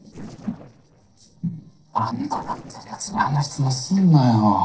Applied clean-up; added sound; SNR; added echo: neural separator model SepFormer DNS4.